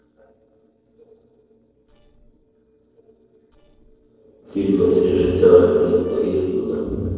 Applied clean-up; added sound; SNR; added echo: neural separator model SepFormer DNS4.